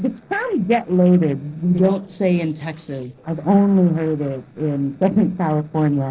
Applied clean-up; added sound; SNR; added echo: neural separator model SepFormer DNS4.